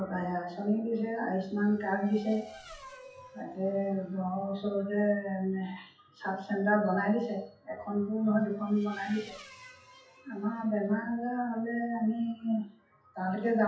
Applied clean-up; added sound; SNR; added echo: classical method WPE with log-MMSE.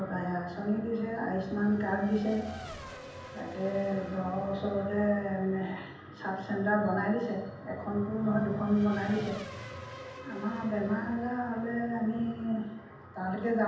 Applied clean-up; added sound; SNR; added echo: none; Race car, auto racing / Accelerating, revving, vroom; 19 dB; reverberation time 0.8 s.